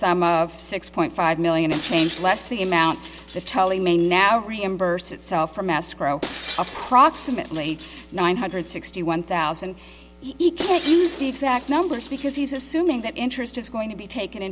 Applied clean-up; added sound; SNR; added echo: none; Shatter; 17 dB; none.